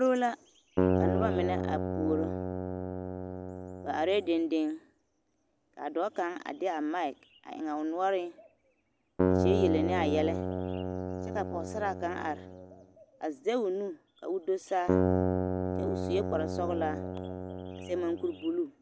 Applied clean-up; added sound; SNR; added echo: none; Keyboard (musical); -2 dB; none.